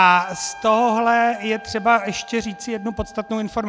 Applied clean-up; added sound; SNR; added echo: none; Trumpet; 19 dB; none.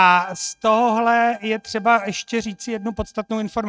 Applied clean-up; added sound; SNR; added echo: neural mask model RNNoise.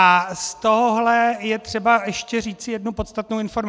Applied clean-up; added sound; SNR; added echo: none; none; none; none.